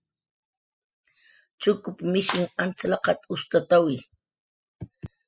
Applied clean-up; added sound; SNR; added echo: classical method spectral subtraction.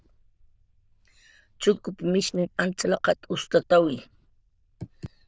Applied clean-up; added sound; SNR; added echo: neural diffusion model UNIVERSE++.